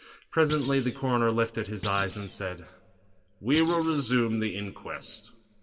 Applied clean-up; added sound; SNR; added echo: none; Thump, thud; 12 dB; reverberation time 1.3 s.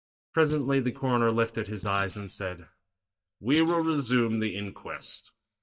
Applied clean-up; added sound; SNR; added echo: neural mask model DeepFilterNet 3.